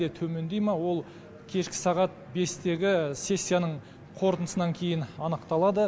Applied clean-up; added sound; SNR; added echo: none; none; none; none.